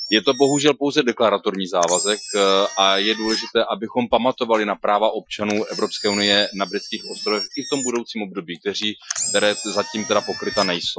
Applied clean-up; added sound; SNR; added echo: classical method Wiener filter.